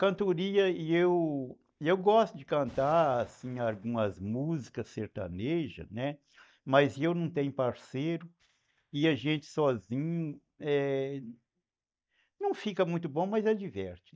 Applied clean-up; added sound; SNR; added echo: neural mask model DeepFilterNet 3.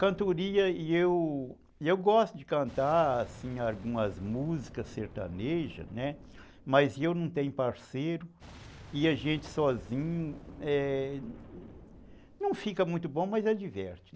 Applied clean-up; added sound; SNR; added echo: none; Boom; 20 dB; none.